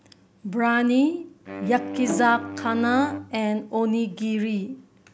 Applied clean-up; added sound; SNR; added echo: none; Bowed string instrument + Wind instrument, woodwind instrument; 9 dB; none.